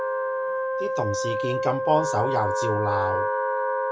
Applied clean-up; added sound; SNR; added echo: none; Wind instrument, woodwind instrument; -3 dB; none.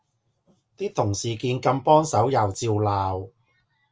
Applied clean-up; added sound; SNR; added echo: none; none; none; none.